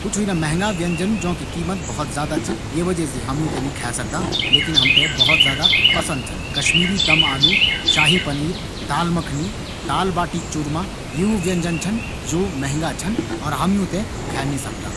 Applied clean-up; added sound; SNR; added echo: none; Chirp, tweet; -1 dB; none.